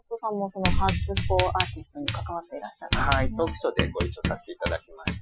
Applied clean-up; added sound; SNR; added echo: classical method Wiener filter.